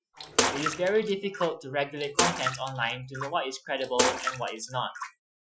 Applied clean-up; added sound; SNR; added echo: classical method Wiener filter.